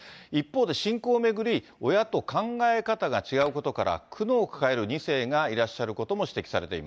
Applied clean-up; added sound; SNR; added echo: neural mask model Resemble Enhance denoiser.